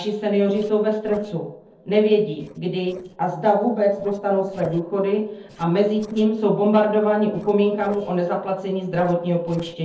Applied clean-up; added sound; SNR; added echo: neural separator model SepFormer DNS4.